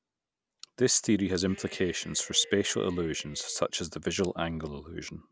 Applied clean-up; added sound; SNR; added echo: none; Cheering; 20 dB; none.